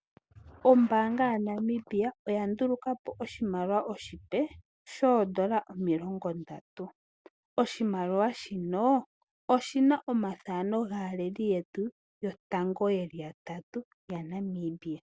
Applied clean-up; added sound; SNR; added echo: none; none; none; none.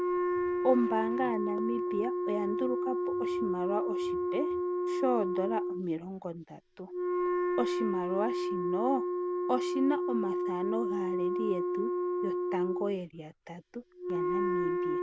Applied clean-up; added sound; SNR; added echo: none; Wind instrument, woodwind instrument; -3 dB; none.